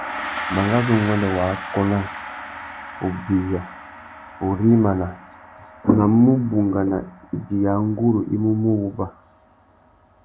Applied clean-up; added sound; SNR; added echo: none; Gong; 13 dB; none.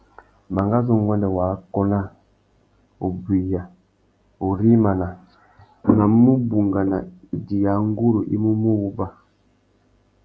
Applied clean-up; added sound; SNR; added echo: none; none; none; none.